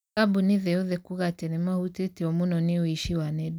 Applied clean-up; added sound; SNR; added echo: none; none; none; none.